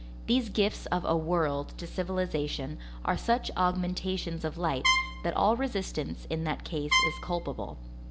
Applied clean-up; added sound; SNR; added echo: none; Trumpet; 0 dB; none.